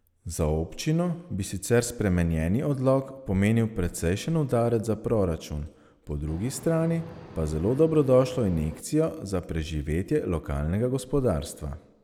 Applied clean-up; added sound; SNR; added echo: none; Boat, Water vehicle; 18 dB; none.